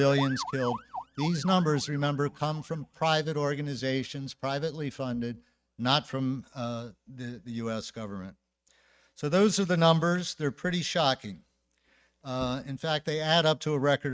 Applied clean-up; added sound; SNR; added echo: neural mask model RNNoise.